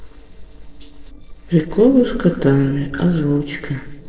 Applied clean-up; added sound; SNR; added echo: neural separator model SepFormer DNS4.